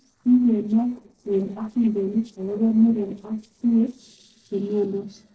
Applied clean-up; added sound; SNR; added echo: neural separator model SepFormer DNS4.